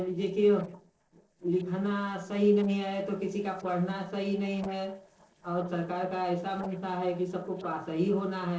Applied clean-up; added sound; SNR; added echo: neural separator model SepFormer DNS4.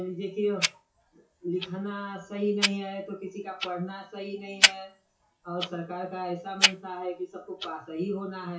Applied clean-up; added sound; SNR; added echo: classical method WPE with log-MMSE.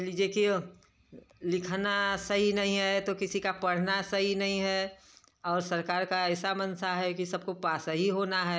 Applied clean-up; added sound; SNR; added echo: none; none; none; none.